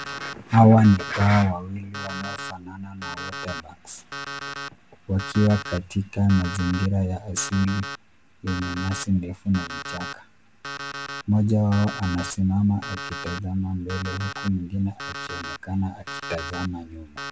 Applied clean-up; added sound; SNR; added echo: none; Alarm; 12 dB; none.